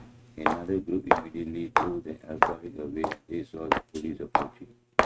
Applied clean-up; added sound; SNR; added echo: neural mask model RNNoise.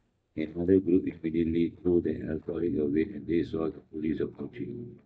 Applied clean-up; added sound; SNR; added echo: neural mask model DeepFilterNet 3.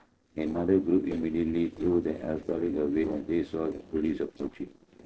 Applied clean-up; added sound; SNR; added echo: neural separator model SepFormer DNS4.